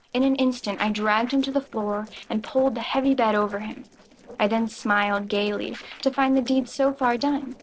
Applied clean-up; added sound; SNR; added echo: neural separator model SepFormer DNS4.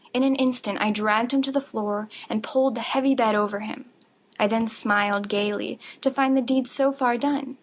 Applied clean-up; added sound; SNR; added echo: none; none; none; none.